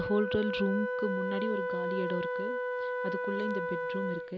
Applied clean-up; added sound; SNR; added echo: none; Wind instrument, woodwind instrument; -1 dB; none.